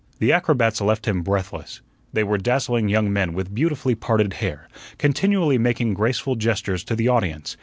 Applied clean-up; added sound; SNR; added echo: none; none; none; none.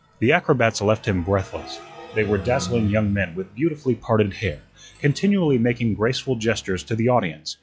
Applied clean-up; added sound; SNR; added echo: classical method log-MMSE.